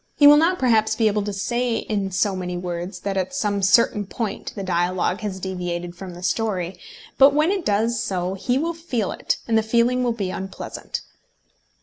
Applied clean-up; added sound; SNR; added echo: none; none; none; none.